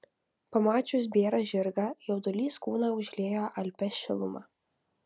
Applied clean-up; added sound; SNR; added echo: none; none; none; none.